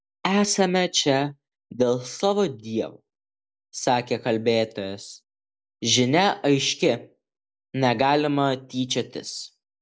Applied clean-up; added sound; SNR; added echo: none; none; none; none.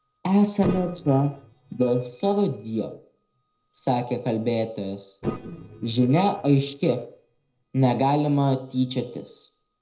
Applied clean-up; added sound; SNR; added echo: neural separator model SepFormer DNS4.